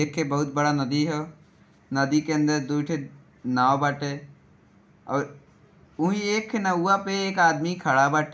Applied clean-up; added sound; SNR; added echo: none; none; none; none.